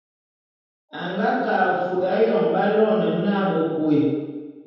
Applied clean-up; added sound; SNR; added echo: none; none; none; reverberation time 1.2 s.